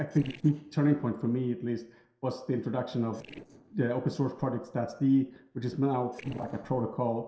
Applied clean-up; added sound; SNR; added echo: neural separator model SepFormer DNS4.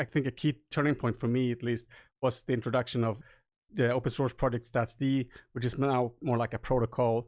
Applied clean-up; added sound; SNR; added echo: none; none; none; none.